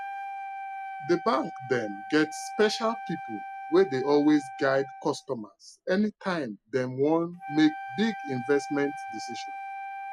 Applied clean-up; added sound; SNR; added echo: none; Wind instrument, woodwind instrument; 11 dB; none.